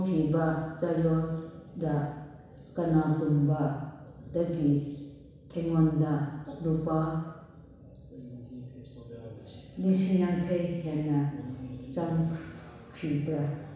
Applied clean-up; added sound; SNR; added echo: none; none; none; reverberation time 1.1 s.